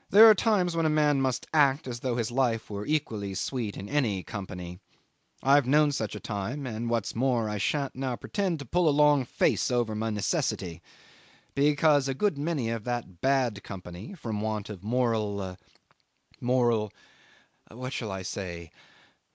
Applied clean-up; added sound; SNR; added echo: none; none; none; none.